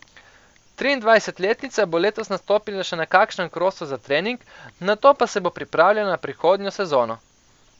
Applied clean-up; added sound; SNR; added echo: none; none; none; none.